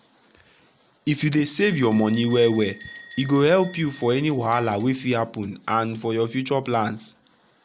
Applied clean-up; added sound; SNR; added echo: none; Bell; -3 dB; none.